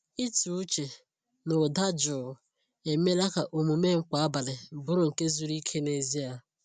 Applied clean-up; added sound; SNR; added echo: none; none; none; none.